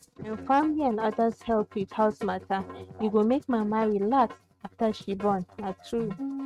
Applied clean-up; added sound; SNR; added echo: neural mask model RNNoise.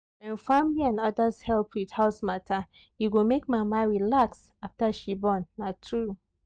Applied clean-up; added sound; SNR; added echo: none; none; none; none.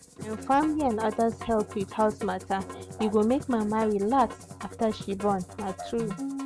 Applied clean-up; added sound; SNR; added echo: none; Musical instrument; 12 dB; none.